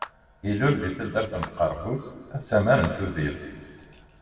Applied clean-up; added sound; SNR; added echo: none; Clapping; 18 dB; reverberation time 1.7 s.